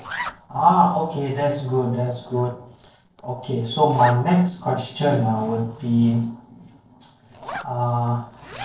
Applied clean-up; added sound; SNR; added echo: neural separator model SepFormer DNS4.